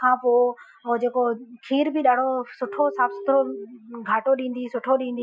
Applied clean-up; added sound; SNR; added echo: classical method Wiener filter.